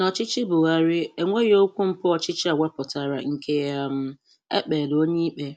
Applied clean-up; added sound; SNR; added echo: none; none; none; none.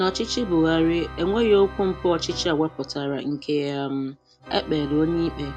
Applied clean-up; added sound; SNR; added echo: none; Organ; 15 dB; none.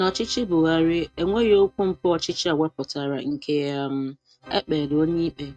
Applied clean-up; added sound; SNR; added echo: neural mask model RNNoise.